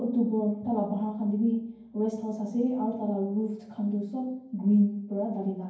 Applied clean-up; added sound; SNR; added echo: none; none; none; reverberation time 0.9 s.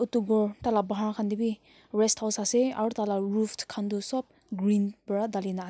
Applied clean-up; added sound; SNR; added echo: none; none; none; none.